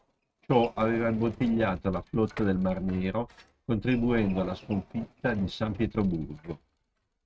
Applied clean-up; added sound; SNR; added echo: neural mask model RNNoise.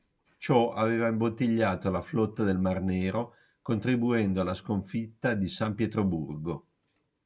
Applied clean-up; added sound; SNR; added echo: none; none; none; none.